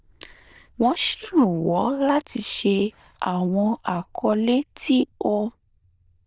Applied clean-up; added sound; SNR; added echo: neural diffusion model UNIVERSE++.